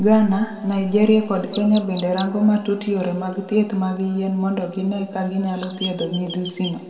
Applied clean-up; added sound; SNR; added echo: none; Chirp, tweet; 12 dB; reverberation time 1.6 s.